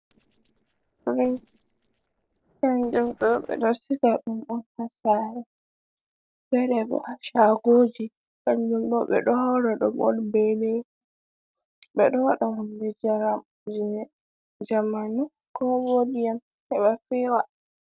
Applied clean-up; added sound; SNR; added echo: neural separator model SepFormer DNS4.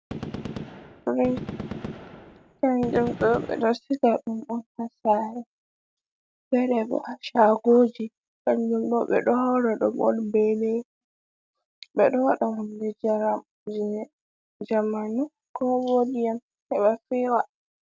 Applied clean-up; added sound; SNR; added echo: none; Gunshot, gunfire; 11 dB; none.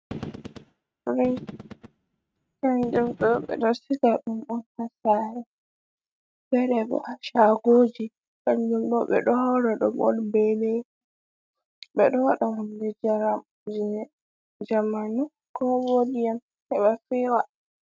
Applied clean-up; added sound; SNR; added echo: neural mask model RNNoise.